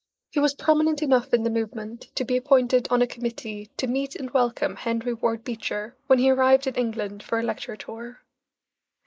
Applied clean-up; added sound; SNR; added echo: neural mask model Resemble Enhance denoiser.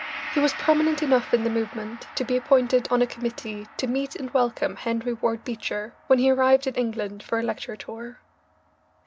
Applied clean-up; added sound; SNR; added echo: none; Gong; 17 dB; none.